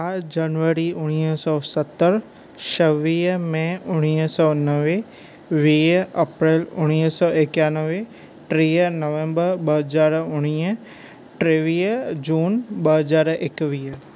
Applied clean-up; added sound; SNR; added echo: none; none; none; none.